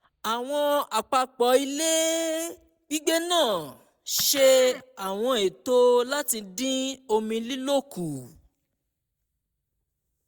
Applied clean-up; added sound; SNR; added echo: neural mask model DeepFilterNet 3.